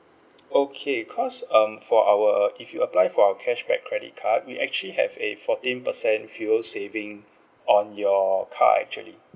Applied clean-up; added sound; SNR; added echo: none; none; none; none.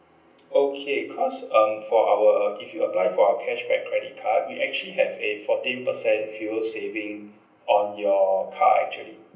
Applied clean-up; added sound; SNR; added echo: none; none; none; reverberation time 0.6 s.